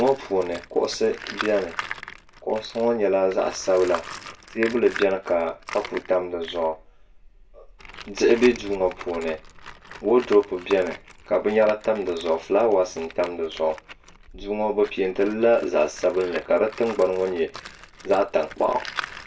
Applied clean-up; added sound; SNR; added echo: none; Tools; 15 dB; reverberation time 0.2 s.